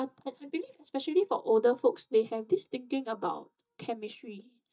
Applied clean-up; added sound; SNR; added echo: neural mask model DeepFilterNet 3.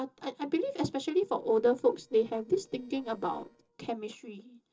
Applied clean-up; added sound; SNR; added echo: neural separator model SepFormer DNS4.